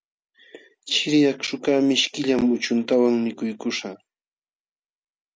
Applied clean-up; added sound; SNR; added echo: none; none; none; none.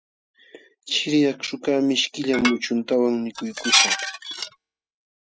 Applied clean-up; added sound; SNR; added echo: classical method spectral subtraction.